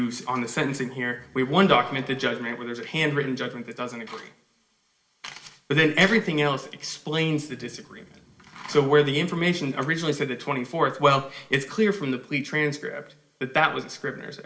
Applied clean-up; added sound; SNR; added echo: none; none; none; reverberation time 0.5 s.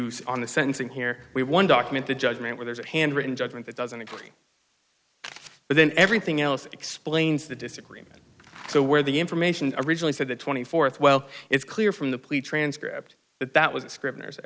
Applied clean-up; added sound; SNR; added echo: none; none; none; none.